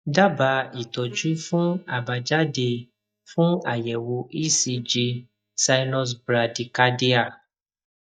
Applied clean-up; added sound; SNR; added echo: neural mask model DeepFilterNet 3.